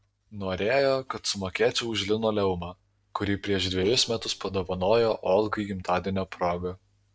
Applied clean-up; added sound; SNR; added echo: neural separator model SepFormer DNS4.